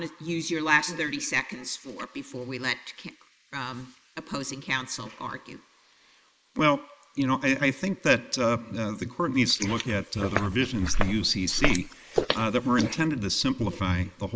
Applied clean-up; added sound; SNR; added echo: neural mask model Resemble Enhance denoiser.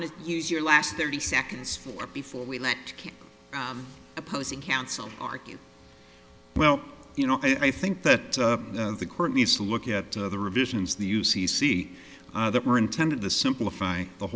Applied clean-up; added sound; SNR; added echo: none; none; none; none.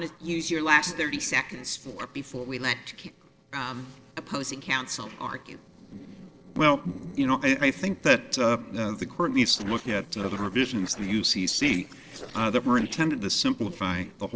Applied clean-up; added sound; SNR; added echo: neural separator model SepFormer DNS4.